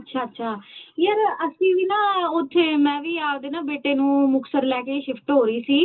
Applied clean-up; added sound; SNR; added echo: none; none; none; reverberation time 0.2 s.